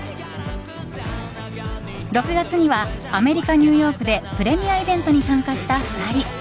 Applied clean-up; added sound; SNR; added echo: none; none; none; none.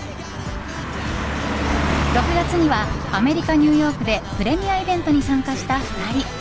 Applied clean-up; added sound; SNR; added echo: none; Car passing by; 5 dB; none.